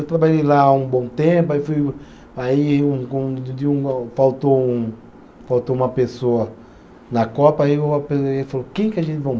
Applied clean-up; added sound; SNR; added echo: none; none; none; none.